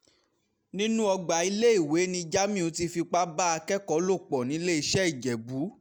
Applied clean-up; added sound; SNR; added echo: none; none; none; none.